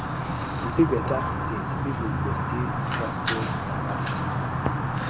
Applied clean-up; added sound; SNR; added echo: none; Fire; -4 dB; none.